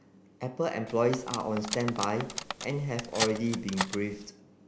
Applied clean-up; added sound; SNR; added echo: none; Cutlery, silverware; 6 dB; none.